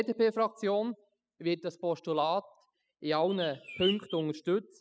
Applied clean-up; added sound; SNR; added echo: classical method spectral subtraction.